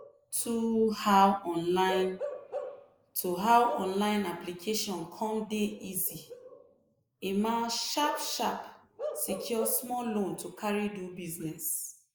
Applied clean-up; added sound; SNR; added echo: neural mask model Resemble Enhance denoiser.